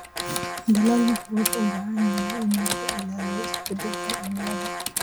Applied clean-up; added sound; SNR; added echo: none; Alarm + Typing; 5 dB; none.